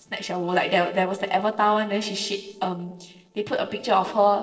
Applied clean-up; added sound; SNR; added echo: neural separator model SepFormer DNS4.